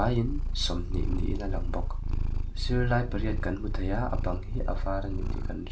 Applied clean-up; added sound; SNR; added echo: none; Purr; -3 dB; reverberation time 0.3 s.